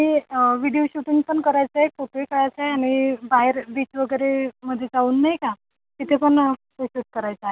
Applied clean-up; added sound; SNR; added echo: none; none; none; none.